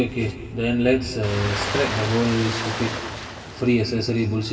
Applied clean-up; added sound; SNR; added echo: none; Ocean; 6 dB; reverberation time 2.1 s.